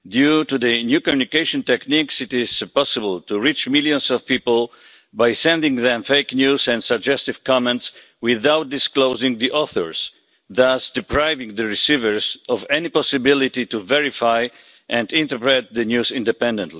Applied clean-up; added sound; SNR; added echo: none; none; none; none.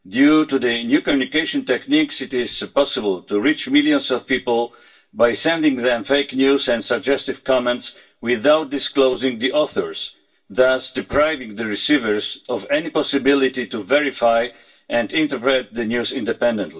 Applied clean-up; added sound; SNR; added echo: none; none; none; reverberation time 0.2 s.